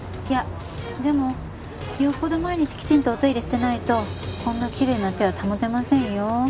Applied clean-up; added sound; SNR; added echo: none; none; none; none.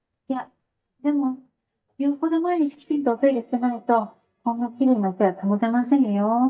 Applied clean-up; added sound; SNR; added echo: neural mask model DeepFilterNet 3.